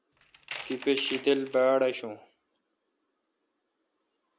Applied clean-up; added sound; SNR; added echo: none; Tools; 11 dB; none.